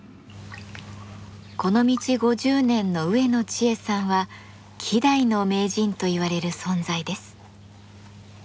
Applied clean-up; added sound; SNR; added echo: none; none; none; none.